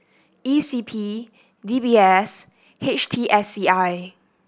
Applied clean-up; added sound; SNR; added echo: none; none; none; none.